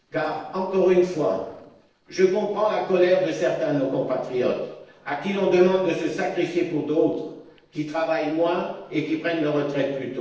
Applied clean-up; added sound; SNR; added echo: neural separator model SepFormer DNS4.